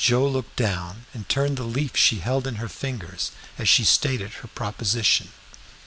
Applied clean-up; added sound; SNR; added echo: none; none; none; none.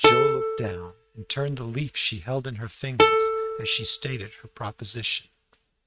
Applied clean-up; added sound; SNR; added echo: neural mask model RNNoise.